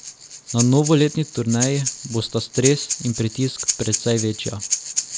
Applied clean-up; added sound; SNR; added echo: none; Breathing; 6 dB; none.